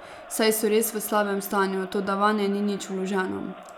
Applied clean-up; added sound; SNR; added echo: none; Crowd; 18 dB; none.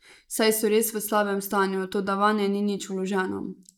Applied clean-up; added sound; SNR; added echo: neural mask model Resemble Enhance denoiser.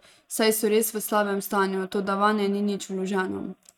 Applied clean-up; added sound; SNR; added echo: neural mask model RNNoise.